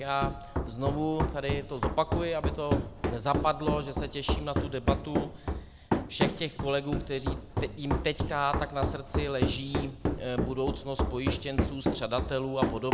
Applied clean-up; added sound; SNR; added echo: none; Run; -1 dB; none.